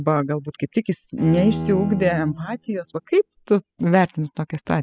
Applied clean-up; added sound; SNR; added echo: classical method spectral subtraction.